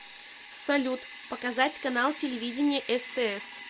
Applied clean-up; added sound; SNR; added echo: none; none; none; none.